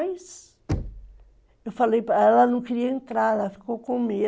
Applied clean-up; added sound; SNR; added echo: none; Knock; 12 dB; none.